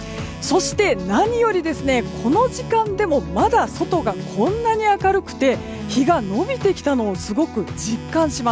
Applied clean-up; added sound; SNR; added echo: none; Telephone; 19 dB; none.